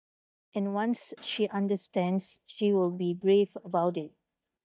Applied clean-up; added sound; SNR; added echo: neural mask model DeepFilterNet 3.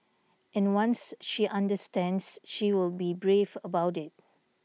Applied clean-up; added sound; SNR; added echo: none; none; none; none.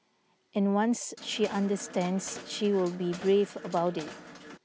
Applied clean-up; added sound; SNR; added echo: none; Mechanisms; 15 dB; none.